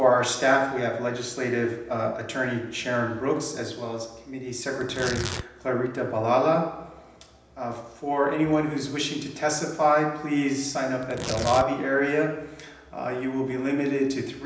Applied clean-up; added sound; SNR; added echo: none; Tearing; 11 dB; reverberation time 0.9 s.